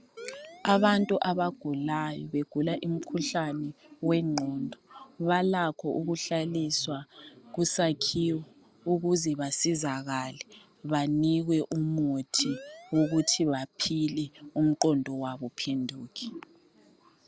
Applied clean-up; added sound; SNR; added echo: none; Siren; 15 dB; none.